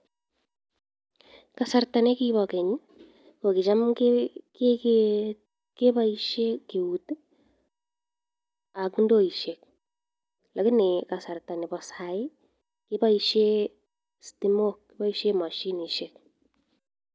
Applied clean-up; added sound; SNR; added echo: none; none; none; none.